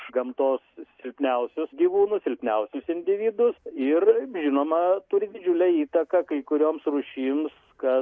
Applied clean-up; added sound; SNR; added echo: none; none; none; none.